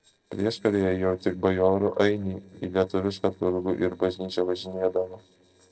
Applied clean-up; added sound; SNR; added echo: neural separator model SepFormer DNS4.